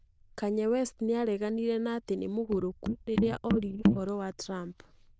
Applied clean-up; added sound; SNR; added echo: neural diffusion model UNIVERSE++.